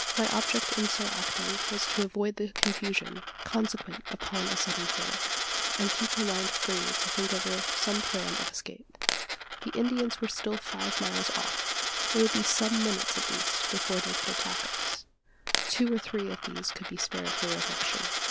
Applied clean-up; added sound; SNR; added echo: none; Coin (dropping); -1 dB; none.